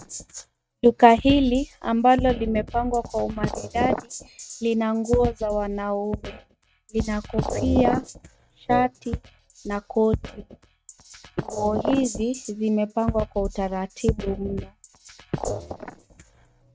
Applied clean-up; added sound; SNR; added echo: neural mask model RNNoise.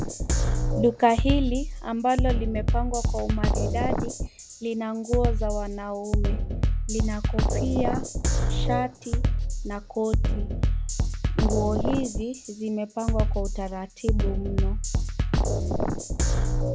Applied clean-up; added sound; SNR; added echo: none; Drum kit; -5 dB; none.